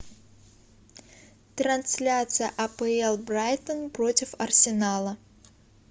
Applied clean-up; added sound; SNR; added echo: none; none; none; none.